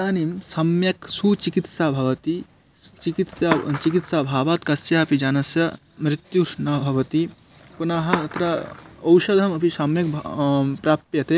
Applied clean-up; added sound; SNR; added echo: none; Skateboard; 16 dB; none.